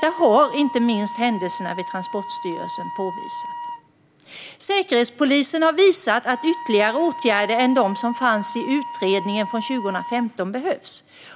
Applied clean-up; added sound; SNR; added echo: none; Wind instrument, woodwind instrument; 12 dB; none.